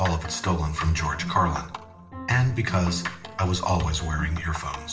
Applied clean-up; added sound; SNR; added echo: none; none; none; reverberation time 0.6 s.